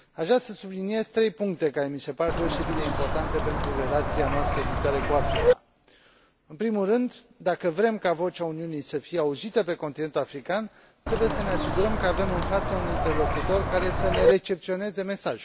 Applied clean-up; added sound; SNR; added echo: none; Bird; -2 dB; none.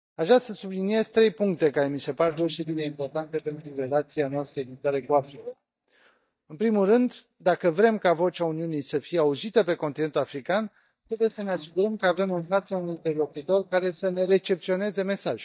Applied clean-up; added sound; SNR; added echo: neural mask model DeepFilterNet 3.